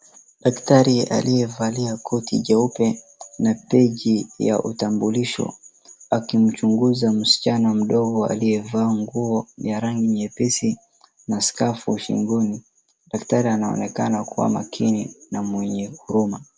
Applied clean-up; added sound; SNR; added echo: none; none; none; none.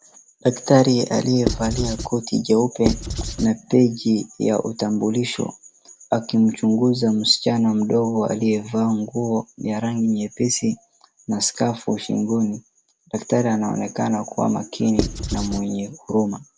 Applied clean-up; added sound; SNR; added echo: none; Writing; 4 dB; none.